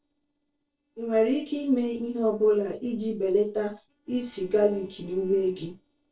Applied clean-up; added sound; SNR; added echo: neural separator model SepFormer DNS4.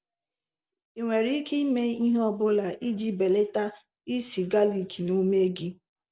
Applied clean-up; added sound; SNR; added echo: none; none; none; none.